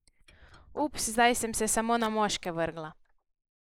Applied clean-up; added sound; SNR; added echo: neural mask model Resemble Enhance denoiser.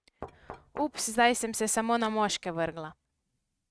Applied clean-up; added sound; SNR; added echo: neural mask model RNNoise.